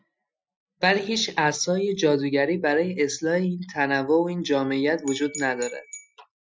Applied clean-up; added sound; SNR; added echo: classical method Wiener filter.